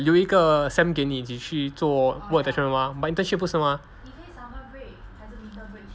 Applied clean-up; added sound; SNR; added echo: none; none; none; none.